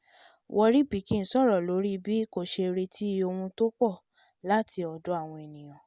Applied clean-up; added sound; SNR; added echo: none; none; none; none.